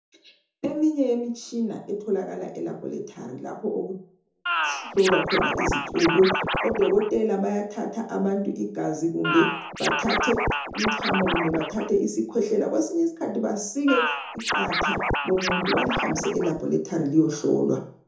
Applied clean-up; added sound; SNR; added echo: none; Scratching (performance technique); 1 dB; reverberation time 0.5 s.